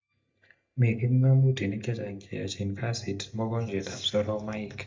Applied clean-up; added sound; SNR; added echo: neural mask model DeepFilterNet 3.